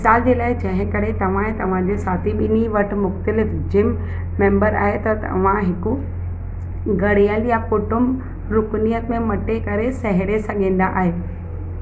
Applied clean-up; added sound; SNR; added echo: none; none; none; none.